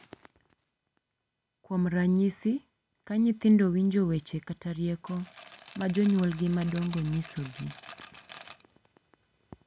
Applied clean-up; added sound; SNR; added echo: none; Rattle; 19 dB; none.